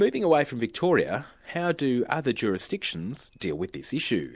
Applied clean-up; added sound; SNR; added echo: none; none; none; none.